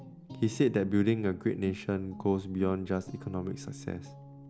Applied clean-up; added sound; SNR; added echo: none; Guitar; 15 dB; none.